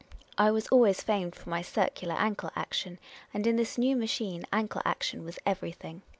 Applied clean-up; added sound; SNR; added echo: none; none; none; none.